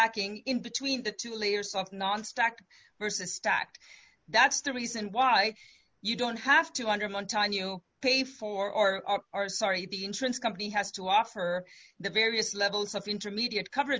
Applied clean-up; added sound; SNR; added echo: none; none; none; none.